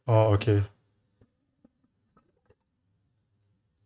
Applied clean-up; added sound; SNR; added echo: neural mask model RNNoise.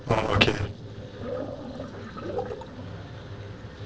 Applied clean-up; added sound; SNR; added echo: neural separator model SepFormer DNS4.